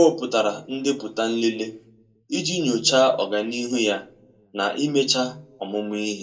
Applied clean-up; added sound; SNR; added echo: none; none; none; reverberation time 0.2 s.